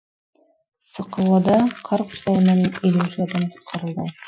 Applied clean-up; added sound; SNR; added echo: classical method Wiener filter.